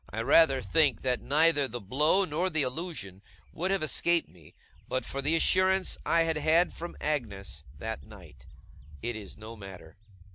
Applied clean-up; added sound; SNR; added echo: neural mask model DeepFilterNet 3.